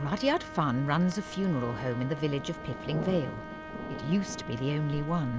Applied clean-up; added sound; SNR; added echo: none; Trumpet; 13 dB; none.